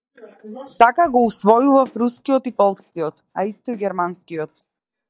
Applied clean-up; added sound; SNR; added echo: neural mask model DeepFilterNet 3.